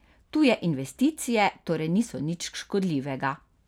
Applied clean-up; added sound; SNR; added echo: none; none; none; none.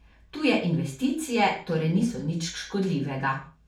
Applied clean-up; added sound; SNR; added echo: none; none; none; reverberation time 0.4 s.